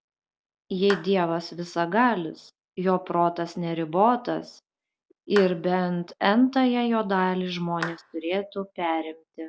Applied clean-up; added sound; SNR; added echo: none; Clapping; 15 dB; none.